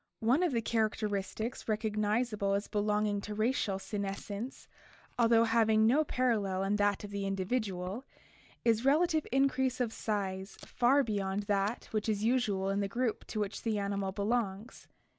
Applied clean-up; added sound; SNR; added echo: neural mask model DeepFilterNet 3.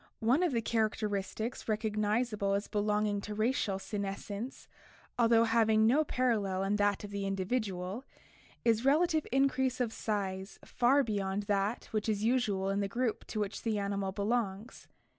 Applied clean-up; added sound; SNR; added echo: none; none; none; none.